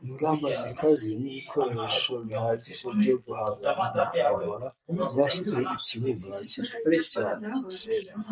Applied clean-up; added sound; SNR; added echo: neural mask model Resemble Enhance denoiser.